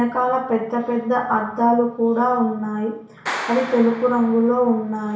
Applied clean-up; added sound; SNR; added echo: none; Clapping; 16 dB; reverberation time 0.6 s.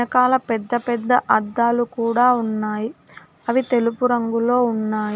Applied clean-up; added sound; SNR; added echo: none; none; none; none.